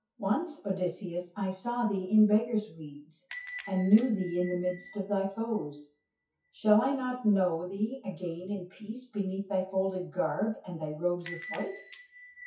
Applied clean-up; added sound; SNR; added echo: classical method WPE with log-MMSE.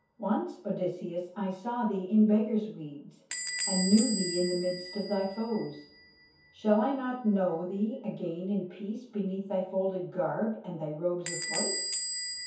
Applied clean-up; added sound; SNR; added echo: none; Door / Bell; 8 dB; reverberation time 0.6 s.